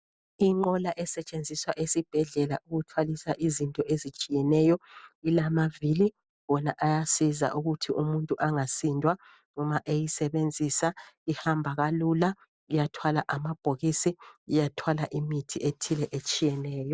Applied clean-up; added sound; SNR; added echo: none; none; none; none.